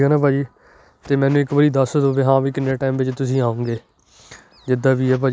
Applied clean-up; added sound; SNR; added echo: none; none; none; none.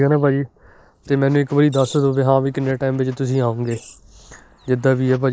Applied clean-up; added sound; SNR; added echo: neural mask model Resemble Enhance denoiser.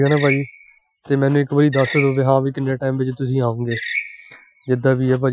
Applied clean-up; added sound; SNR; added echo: classical method Wiener filter.